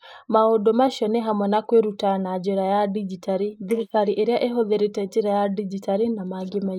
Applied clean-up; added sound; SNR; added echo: neural mask model Resemble Enhance denoiser.